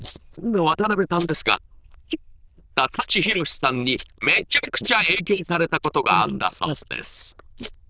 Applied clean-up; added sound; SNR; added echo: neural diffusion model UNIVERSE++.